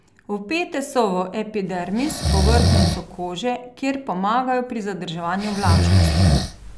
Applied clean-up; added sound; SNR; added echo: none; Breathing; -2 dB; none.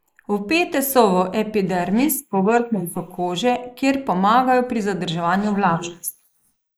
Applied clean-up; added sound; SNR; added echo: neural mask model Resemble Enhance denoiser.